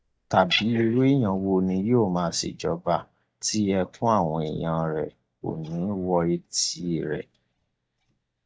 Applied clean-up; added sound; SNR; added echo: neural mask model DeepFilterNet 3.